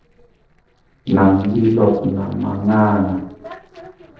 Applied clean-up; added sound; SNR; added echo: neural separator model SepFormer DNS4.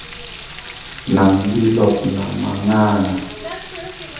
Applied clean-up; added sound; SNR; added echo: none; Frying (food); 12 dB; reverberation time 0.8 s.